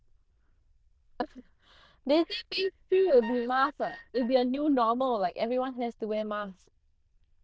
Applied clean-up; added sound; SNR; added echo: neural diffusion model UNIVERSE++.